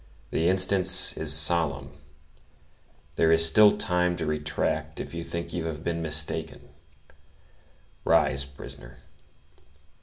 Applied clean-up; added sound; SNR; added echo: none; none; none; none.